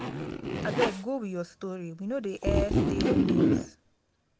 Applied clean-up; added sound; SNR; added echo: none; Zipper (clothing); -5 dB; none.